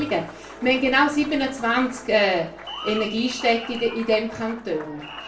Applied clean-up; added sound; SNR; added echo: none; Applause; 14 dB; reverberation time 0.3 s.